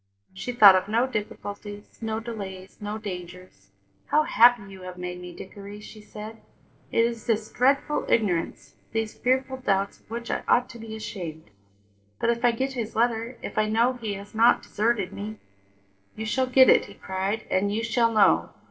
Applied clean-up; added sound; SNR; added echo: neural separator model SepFormer DNS4.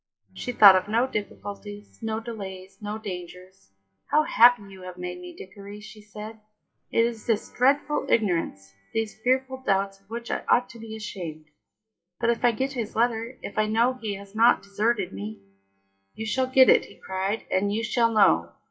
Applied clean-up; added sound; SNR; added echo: classical method WPE with log-MMSE.